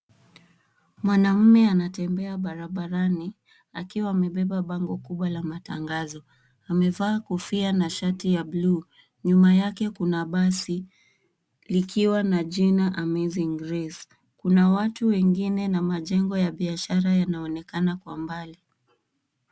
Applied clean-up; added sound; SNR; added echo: none; none; none; none.